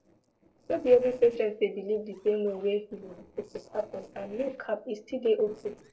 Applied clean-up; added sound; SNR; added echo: neural separator model SepFormer DNS4.